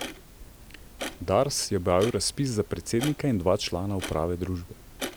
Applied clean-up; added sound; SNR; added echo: none; Clock; 13 dB; none.